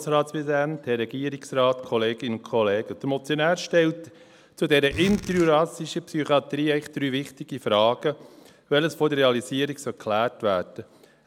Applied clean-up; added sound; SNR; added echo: none; Zipper (clothing); 13 dB; none.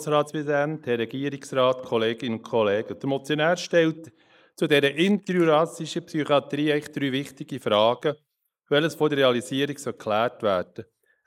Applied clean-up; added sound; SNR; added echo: neural mask model Resemble Enhance denoiser.